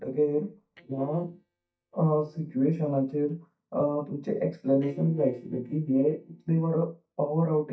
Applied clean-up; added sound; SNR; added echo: neural mask model DeepFilterNet 3.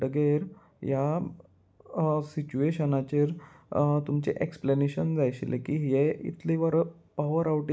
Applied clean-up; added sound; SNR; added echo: none; none; none; none.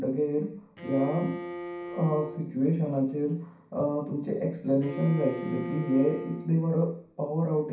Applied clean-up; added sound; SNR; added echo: none; Bowed string instrument; 11 dB; reverberation time 0.6 s.